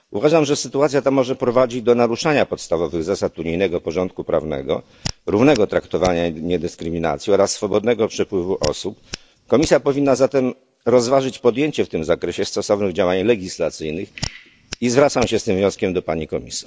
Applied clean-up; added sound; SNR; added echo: none; Hands; 16 dB; none.